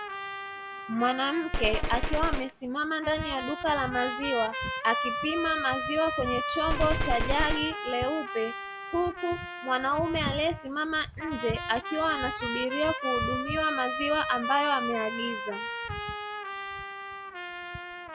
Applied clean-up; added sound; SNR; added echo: none; Gunshot, gunfire + Trumpet; 3 dB; none.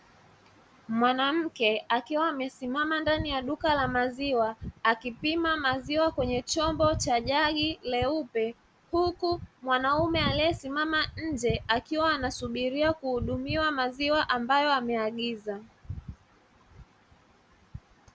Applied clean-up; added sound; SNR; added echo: none; none; none; none.